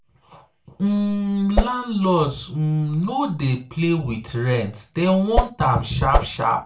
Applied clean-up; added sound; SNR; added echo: none; Whoosh, swoosh, swish; 0 dB; reverberation time 0.3 s.